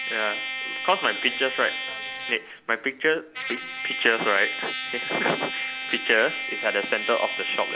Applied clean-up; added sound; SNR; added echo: none; Trumpet; 5 dB; none.